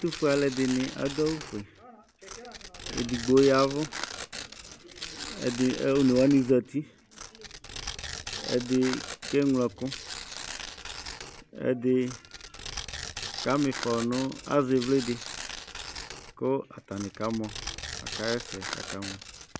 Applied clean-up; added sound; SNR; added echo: none; Tearing; 11 dB; none.